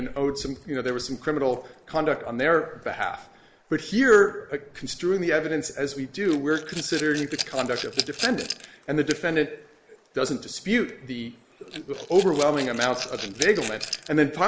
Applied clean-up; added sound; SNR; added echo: neural mask model Resemble Enhance denoiser.